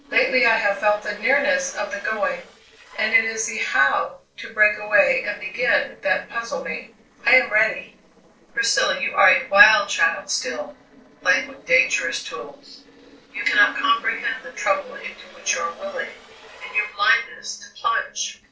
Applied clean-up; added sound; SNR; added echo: neural separator model SepFormer DNS4.